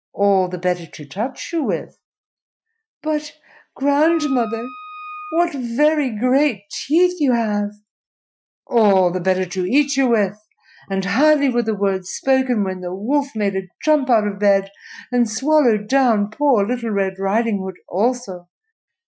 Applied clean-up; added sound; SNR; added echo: classical method Wiener filter.